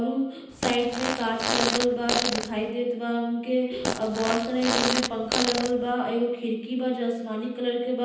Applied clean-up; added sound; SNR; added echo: none; Fart; 2 dB; reverberation time 0.9 s.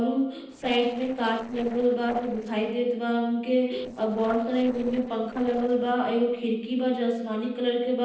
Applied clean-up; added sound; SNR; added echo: neural separator model SepFormer DNS4.